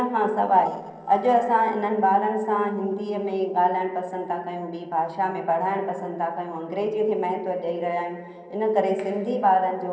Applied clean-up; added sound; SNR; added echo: neural separator model SepFormer DNS4.